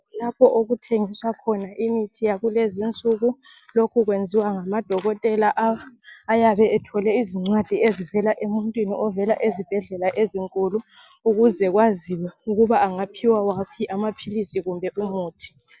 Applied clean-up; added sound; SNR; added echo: none; none; none; none.